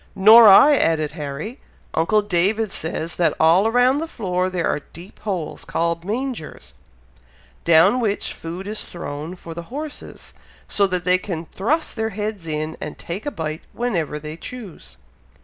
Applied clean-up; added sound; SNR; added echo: none; none; none; none.